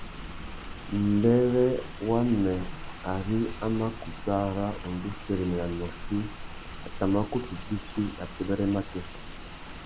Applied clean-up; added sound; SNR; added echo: none; Rain; 9 dB; none.